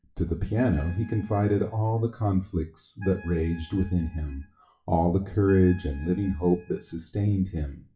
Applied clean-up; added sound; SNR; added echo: classical method WPE with log-MMSE.